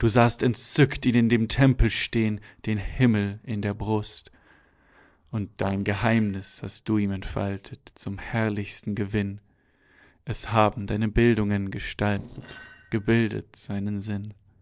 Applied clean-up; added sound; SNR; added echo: neural separator model SepFormer DNS4.